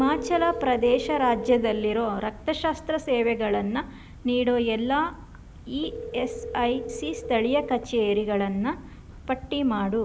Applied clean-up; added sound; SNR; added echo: none; Telephone; 12 dB; none.